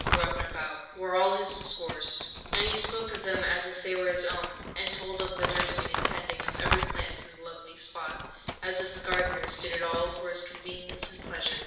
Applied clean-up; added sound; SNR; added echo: none; Crumpling, crinkling; 4 dB; reverberation time 0.9 s.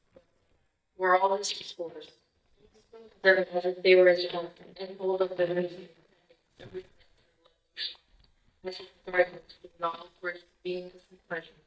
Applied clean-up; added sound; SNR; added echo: neural mask model DeepFilterNet 3.